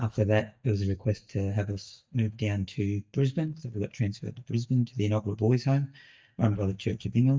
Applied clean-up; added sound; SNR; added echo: neural mask model DeepFilterNet 3.